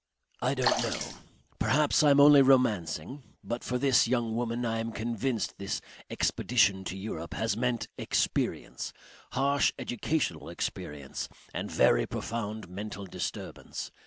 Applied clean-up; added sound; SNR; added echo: none; Sink (filling or washing) / Water / Splash, splatter; 2 dB; none.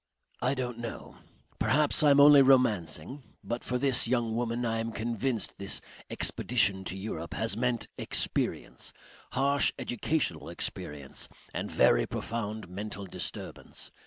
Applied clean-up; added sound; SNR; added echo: none; none; none; none.